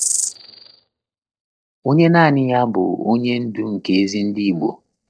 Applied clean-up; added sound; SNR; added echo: neural mask model DeepFilterNet 3.